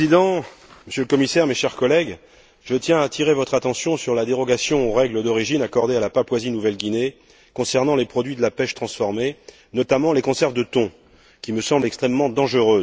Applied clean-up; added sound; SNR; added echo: none; none; none; none.